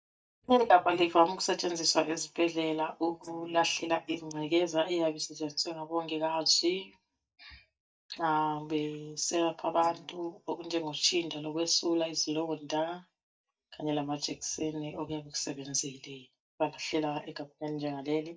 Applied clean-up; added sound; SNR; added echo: neural mask model DeepFilterNet 3.